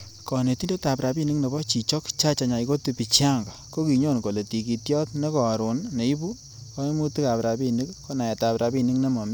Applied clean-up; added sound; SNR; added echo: none; none; none; none.